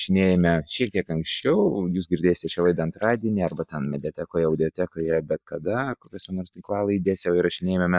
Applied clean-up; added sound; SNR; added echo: neural mask model DeepFilterNet 3.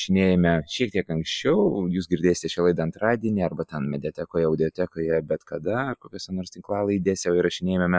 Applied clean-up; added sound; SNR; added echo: none; none; none; none.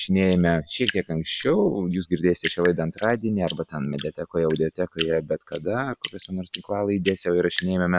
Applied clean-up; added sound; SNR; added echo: none; Drip; 13 dB; none.